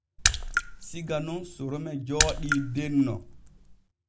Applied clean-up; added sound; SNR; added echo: none; Raindrop / Splash, splatter; -1 dB; none.